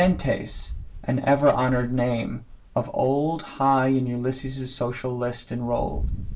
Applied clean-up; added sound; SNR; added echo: none; Rain; 12 dB; reverberation time 0.2 s.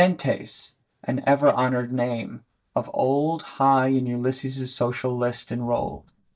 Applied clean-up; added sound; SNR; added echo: neural mask model DeepFilterNet 3.